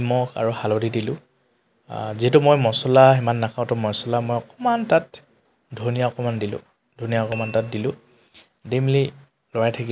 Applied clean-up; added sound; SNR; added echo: none; Glass; 15 dB; none.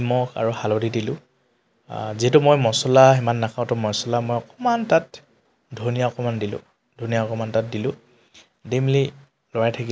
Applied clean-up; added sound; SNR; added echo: none; none; none; none.